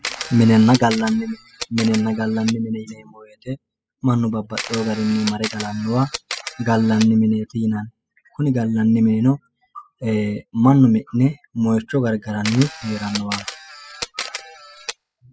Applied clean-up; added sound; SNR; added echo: classical method spectral subtraction.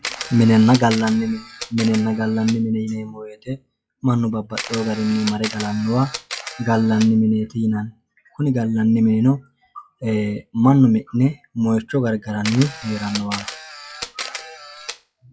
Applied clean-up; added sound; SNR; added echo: classical method log-MMSE.